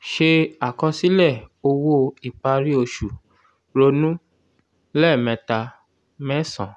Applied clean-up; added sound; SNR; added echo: none; none; none; none.